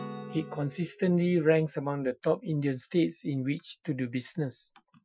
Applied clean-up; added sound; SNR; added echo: classical method Wiener filter.